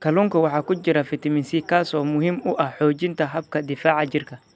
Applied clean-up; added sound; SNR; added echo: none; none; none; none.